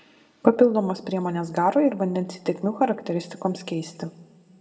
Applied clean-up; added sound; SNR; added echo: none; none; none; reverberation time 0.8 s.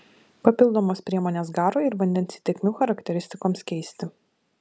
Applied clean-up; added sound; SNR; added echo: none; none; none; none.